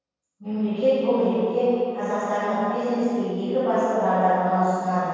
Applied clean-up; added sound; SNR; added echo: none; none; none; reverberation time 2.2 s.